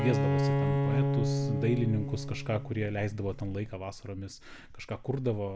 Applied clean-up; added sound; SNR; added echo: none; Bowed string instrument; -1 dB; none.